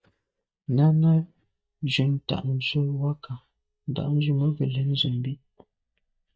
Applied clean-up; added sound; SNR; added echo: neural mask model DeepFilterNet 3.